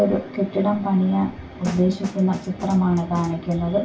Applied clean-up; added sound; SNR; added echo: none; Snare drum; 15 dB; reverberation time 0.3 s.